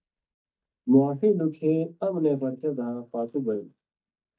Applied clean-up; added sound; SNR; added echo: neural mask model DeepFilterNet 3.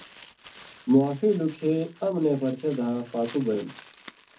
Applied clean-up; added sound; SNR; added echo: none; Crumpling, crinkling; 20 dB; reverberation time 0.3 s.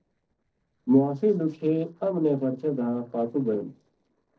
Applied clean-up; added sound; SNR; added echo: neural separator model SepFormer DNS4.